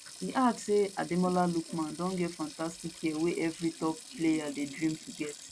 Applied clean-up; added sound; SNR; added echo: none; Sink (filling or washing); 15 dB; none.